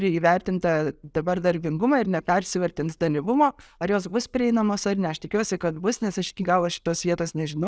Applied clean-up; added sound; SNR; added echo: none; none; none; none.